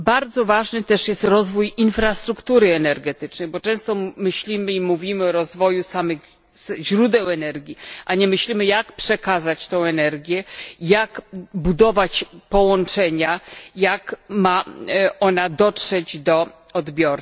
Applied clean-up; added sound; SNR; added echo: none; none; none; none.